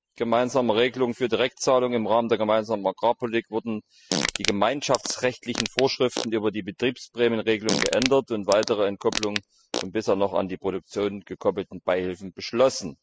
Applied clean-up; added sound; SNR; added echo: classical method spectral subtraction.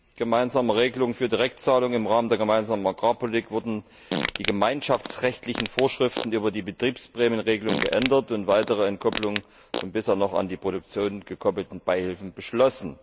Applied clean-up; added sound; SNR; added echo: none; Fart; 7 dB; none.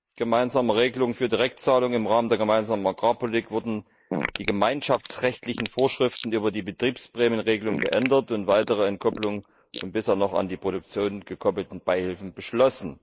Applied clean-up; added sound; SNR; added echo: neural mask model Resemble Enhance denoiser.